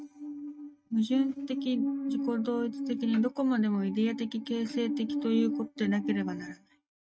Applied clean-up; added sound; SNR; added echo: neural mask model RNNoise.